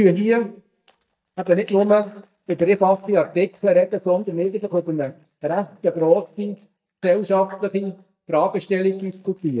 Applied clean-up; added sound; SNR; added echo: neural mask model DeepFilterNet 3.